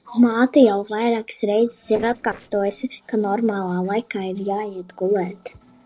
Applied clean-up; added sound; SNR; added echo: neural separator model SepFormer DNS4.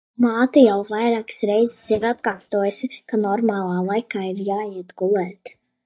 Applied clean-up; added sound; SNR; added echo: neural mask model DeepFilterNet 3.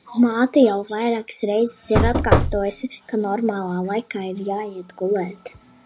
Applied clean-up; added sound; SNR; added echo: none; Knock / Wood; -3 dB; none.